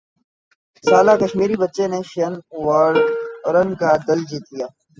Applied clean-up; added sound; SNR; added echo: classical method spectral subtraction.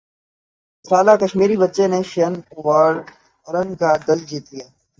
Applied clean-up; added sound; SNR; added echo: neural mask model DeepFilterNet 3.